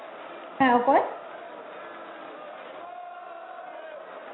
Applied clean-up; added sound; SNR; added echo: none; Crowd; 11 dB; reverberation time 0.5 s.